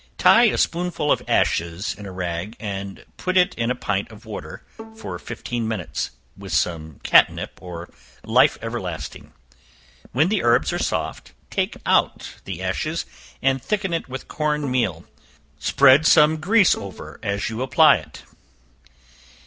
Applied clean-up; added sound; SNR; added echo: none; Bowed string instrument; 20 dB; none.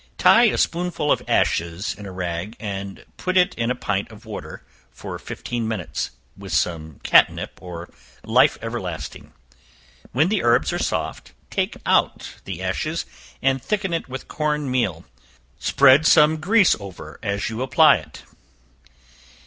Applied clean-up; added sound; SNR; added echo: none; none; none; none.